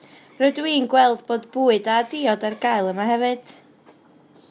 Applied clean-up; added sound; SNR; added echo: none; none; none; none.